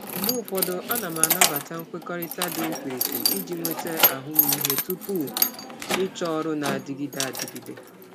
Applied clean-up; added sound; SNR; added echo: none; Keys jangling; -4 dB; none.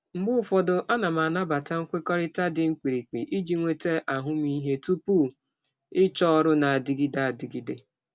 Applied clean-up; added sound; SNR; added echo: none; none; none; none.